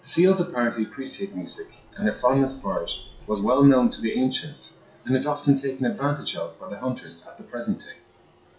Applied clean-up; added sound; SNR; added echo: classical method WPE with log-MMSE.